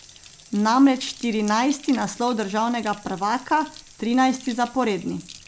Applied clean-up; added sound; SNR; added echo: none; Bathtub (filling or washing); 19 dB; none.